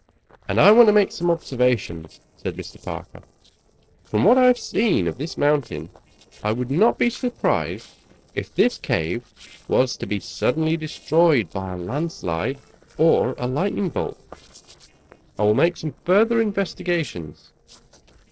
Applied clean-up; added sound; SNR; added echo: neural separator model SepFormer DNS4.